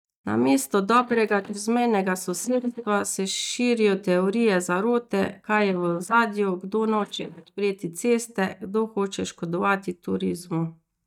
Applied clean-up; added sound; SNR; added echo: neural mask model DeepFilterNet 3.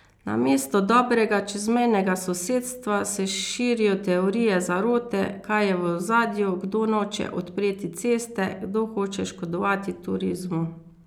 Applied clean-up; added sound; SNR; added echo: none; none; none; none.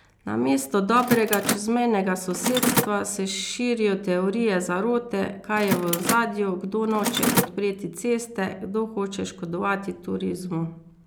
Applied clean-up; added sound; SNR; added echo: none; Mechanisms; 4 dB; none.